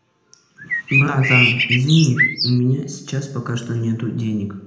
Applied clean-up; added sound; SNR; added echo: none; Bird; 0 dB; reverberation time 0.7 s.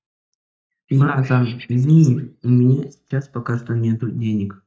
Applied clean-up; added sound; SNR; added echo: neural mask model DeepFilterNet 3.